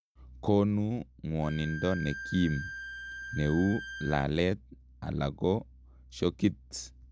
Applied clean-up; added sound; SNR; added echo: none; Bowed string instrument; 11 dB; none.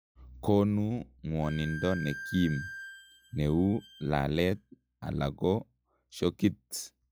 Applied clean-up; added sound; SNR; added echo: classical method log-MMSE.